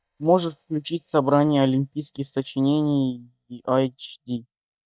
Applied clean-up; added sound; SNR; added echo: neural mask model DeepFilterNet 3.